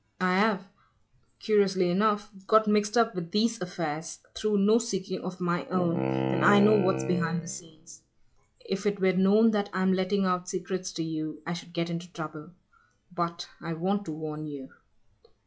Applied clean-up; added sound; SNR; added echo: classical method log-MMSE.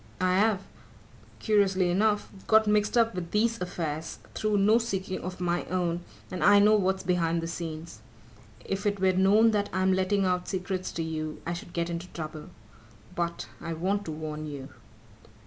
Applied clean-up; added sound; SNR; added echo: none; none; none; none.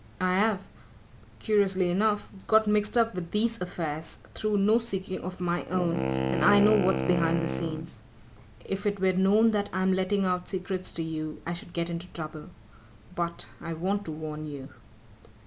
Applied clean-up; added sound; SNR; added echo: none; Wind instrument, woodwind instrument; 3 dB; none.